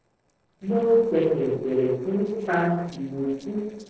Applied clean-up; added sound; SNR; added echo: neural separator model SepFormer DNS4.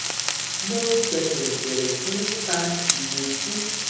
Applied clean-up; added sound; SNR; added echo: none; Frying (food); -2 dB; reverberation time 1.3 s.